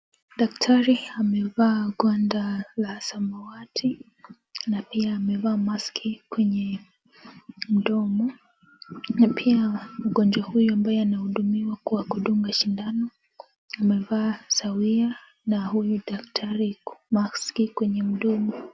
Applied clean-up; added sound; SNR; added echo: none; none; none; none.